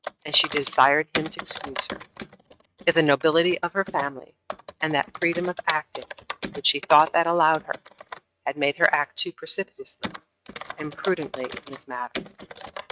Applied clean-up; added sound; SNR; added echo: neural mask model RNNoise.